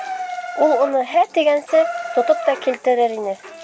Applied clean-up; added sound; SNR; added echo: none; Bathtub (filling or washing) / Water tap, faucet; 10 dB; none.